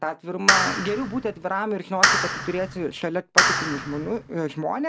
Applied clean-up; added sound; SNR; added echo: none; Clapping; -3 dB; none.